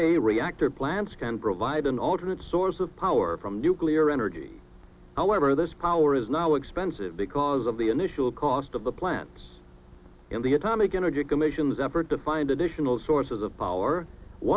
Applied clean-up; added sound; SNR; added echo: none; none; none; none.